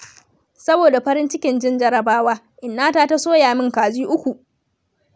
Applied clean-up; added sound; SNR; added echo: none; none; none; none.